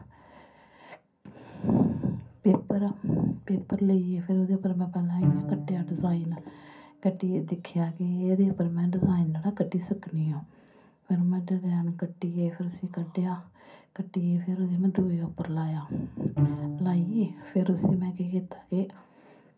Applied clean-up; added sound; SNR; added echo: none; Bowed string instrument; 6 dB; reverberation time 0.3 s.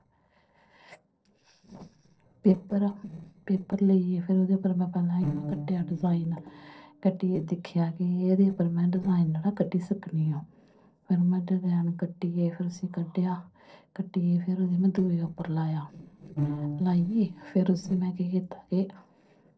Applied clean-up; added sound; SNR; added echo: neural separator model SepFormer DNS4.